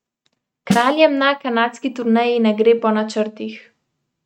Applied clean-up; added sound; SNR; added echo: neural mask model RNNoise.